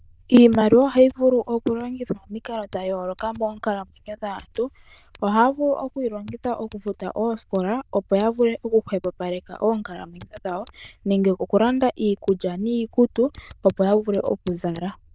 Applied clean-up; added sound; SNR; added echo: neural diffusion model UNIVERSE++.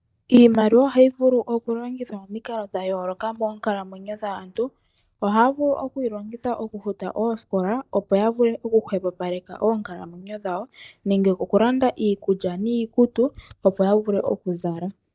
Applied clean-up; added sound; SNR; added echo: neural mask model DeepFilterNet 3.